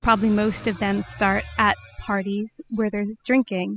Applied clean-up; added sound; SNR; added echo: classical method spectral subtraction.